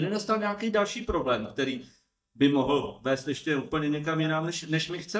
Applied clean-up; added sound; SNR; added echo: neural mask model DeepFilterNet 3.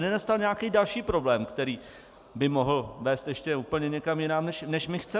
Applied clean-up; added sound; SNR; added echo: none; none; none; none.